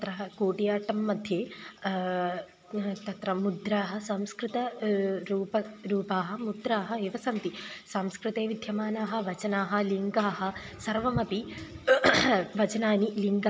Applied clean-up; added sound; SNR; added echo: none; none; none; none.